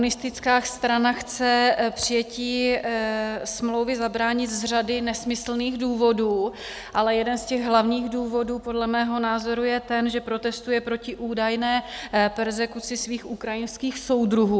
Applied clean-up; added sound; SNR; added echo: none; none; none; none.